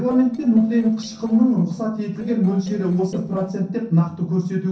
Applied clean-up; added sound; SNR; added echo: neural separator model SepFormer DNS4.